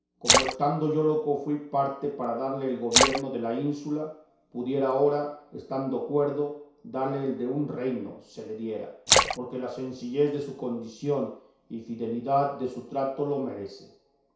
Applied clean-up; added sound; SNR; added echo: none; Splash, splatter; -1 dB; reverberation time 0.6 s.